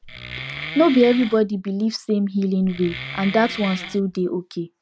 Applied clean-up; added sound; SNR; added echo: none; Wood; 12 dB; none.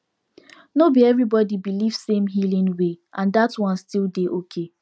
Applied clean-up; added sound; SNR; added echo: none; none; none; none.